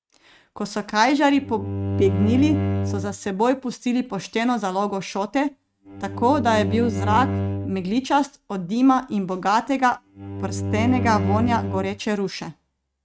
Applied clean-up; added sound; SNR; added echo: neural mask model RNNoise.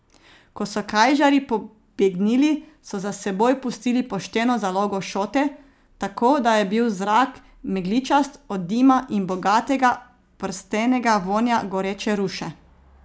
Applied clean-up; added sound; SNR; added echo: none; none; none; none.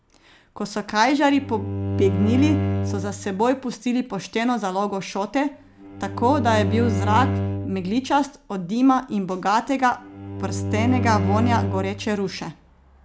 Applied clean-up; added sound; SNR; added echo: none; Bowed string instrument; 3 dB; none.